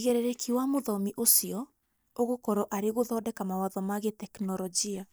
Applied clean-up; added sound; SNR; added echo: neural mask model DeepFilterNet 3.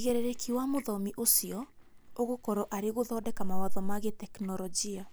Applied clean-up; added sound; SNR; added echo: none; Chewing, mastication; 0 dB; none.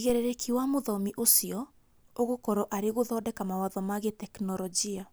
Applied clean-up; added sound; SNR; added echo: none; none; none; none.